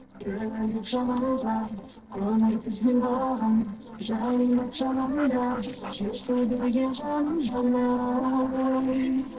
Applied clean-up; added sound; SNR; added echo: neural separator model SepFormer DNS4.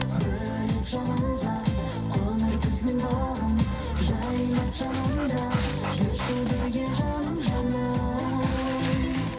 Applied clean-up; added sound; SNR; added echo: none; Dog; 14 dB; reverberation time 0.3 s.